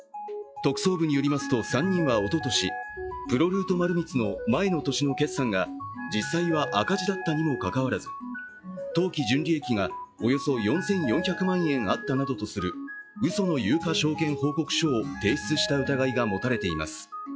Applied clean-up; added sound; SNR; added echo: classical method log-MMSE.